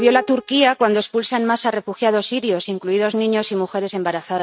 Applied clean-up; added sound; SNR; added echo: neural mask model RNNoise.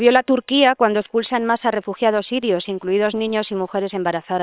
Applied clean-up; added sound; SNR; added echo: neural separator model SepFormer WHAM!.